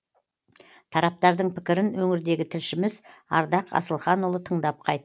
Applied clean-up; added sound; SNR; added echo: none; none; none; none.